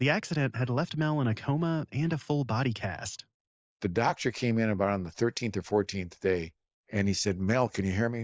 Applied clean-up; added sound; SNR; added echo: neural mask model Resemble Enhance denoiser.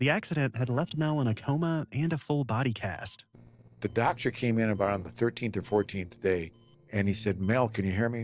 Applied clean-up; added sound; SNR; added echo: neural separator model SepFormer DNS4.